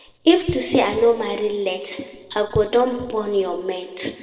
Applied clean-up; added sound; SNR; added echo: neural separator model SepFormer DNS4.